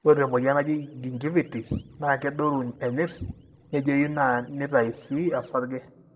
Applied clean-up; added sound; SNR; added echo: neural separator model SepFormer DNS4.